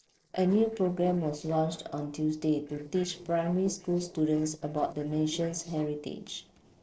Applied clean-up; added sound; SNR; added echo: neural separator model SepFormer DNS4.